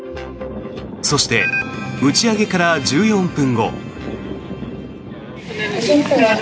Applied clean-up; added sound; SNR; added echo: none; none; none; none.